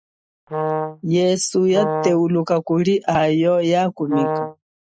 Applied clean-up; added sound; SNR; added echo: classical method Wiener filter.